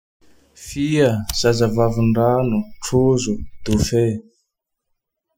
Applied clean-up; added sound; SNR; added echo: classical method Wiener filter.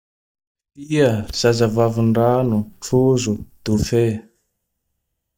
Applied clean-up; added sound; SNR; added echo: neural mask model DeepFilterNet 3.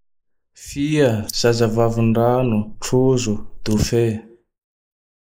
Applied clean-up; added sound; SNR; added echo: neural mask model Resemble Enhance denoiser.